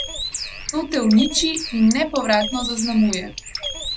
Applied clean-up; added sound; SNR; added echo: none; Bird; 8 dB; none.